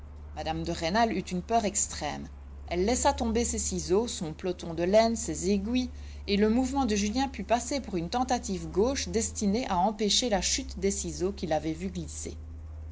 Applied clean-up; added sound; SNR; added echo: none; Truck; 13 dB; none.